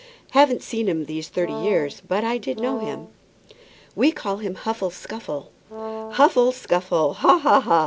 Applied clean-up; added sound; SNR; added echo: none; Brass instrument; 11 dB; none.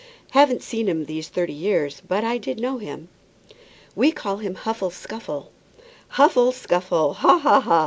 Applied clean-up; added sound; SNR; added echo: none; none; none; none.